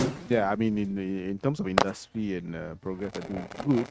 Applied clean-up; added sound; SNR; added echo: neural mask model RNNoise.